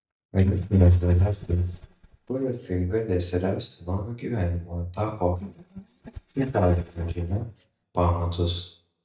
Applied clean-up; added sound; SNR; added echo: neural mask model DeepFilterNet 3.